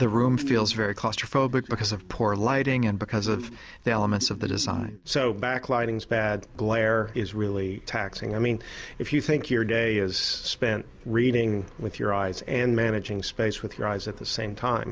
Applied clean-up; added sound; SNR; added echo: none; none; none; none.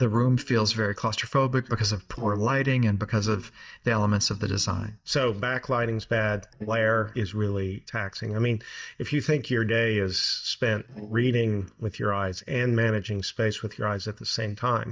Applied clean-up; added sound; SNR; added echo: neural mask model DeepFilterNet 3.